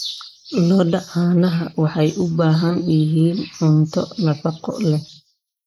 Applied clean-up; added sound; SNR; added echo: neural mask model Resemble Enhance denoiser.